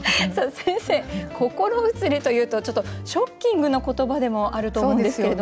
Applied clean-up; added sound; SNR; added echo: none; none; none; none.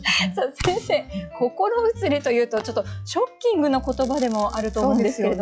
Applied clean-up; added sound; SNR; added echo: classical method log-MMSE.